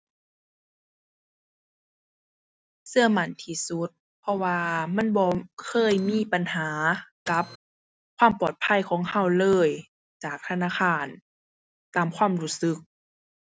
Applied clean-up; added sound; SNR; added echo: none; Printer; 14 dB; none.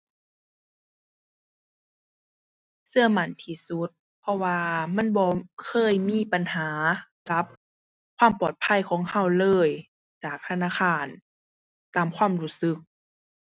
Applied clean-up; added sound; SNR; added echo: neural mask model RNNoise.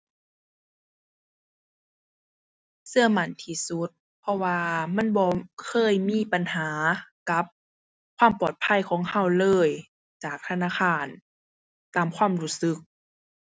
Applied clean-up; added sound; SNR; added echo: none; none; none; none.